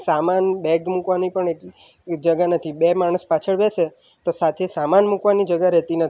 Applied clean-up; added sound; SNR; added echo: none; none; none; none.